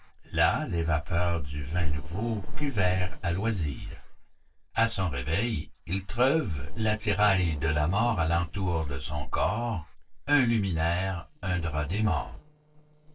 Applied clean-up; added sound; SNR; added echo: neural separator model SepFormer DNS4.